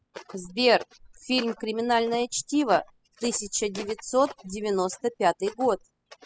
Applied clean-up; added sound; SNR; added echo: classical method spectral subtraction.